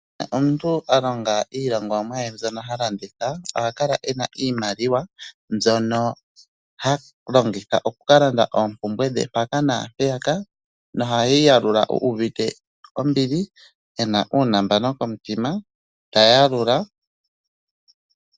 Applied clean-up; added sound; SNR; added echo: none; none; none; none.